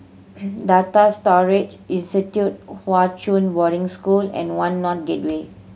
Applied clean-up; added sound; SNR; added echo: none; none; none; none.